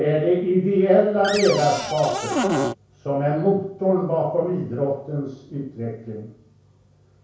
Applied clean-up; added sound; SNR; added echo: none; Cupboard open or close; 3 dB; reverberation time 0.6 s.